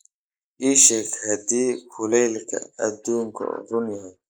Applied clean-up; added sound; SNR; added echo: neural mask model Resemble Enhance denoiser.